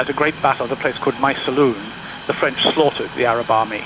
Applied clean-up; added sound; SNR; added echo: none; Train; 14 dB; none.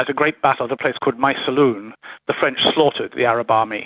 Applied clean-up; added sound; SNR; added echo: none; none; none; none.